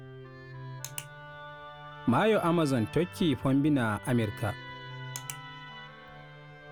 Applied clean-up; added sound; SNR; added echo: none; Musical instrument; 14 dB; none.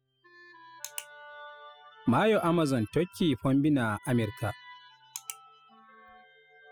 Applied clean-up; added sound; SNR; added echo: classical method spectral subtraction.